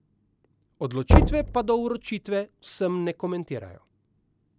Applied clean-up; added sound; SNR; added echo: none; Knock; -4 dB; none.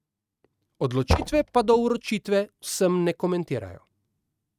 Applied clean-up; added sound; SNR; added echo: neural mask model RNNoise.